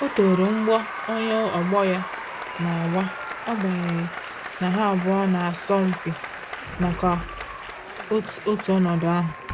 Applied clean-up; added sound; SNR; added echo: none; Applause; 10 dB; none.